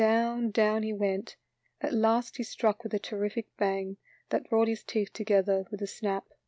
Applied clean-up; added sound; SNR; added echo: none; none; none; none.